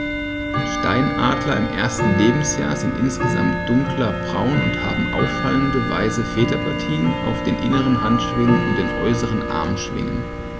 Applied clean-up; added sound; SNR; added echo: none; Tick-tock / Bell; 2 dB; none.